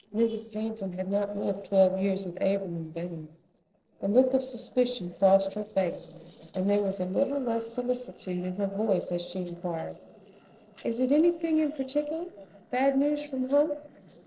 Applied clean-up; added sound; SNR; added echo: neural separator model SepFormer DNS4.